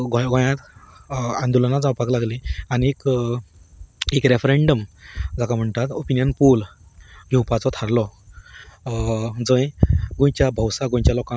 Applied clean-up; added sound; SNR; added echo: none; none; none; none.